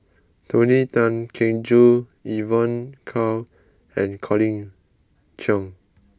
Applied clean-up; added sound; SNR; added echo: none; none; none; none.